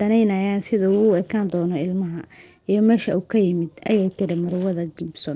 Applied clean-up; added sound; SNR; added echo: neural separator model SepFormer DNS4.